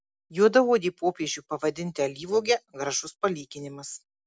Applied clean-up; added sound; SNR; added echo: none; none; none; none.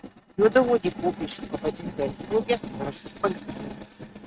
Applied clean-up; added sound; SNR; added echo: neural mask model RNNoise.